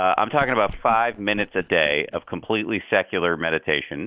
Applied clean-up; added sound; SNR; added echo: neural mask model DeepFilterNet 3.